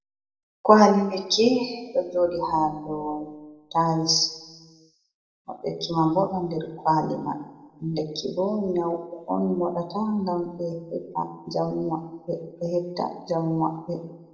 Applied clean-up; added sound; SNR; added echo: none; none; none; reverberation time 1.0 s.